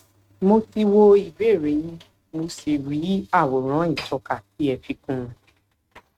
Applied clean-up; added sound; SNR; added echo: neural mask model RNNoise.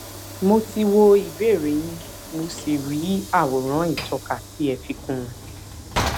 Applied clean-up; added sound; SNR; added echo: none; Sliding door / Train; 11 dB; none.